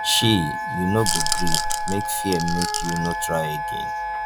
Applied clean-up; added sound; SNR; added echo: none; Rattle / Rattle (instrument) + Wind instrument, woodwind instrument; 0 dB; none.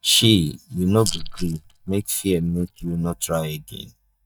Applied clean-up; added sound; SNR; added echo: neural mask model DeepFilterNet 3.